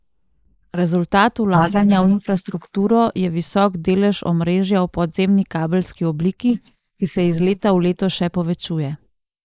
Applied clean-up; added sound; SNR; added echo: neural mask model Resemble Enhance denoiser.